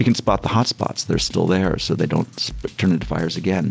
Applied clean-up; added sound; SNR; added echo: none; Drum kit; 17 dB; none.